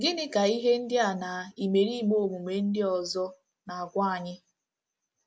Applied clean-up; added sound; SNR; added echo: none; none; none; none.